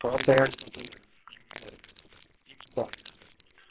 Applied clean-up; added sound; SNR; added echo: neural separator model SepFormer WHAMR!.